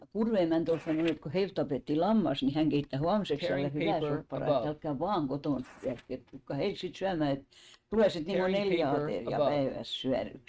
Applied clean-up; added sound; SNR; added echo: neural mask model RNNoise.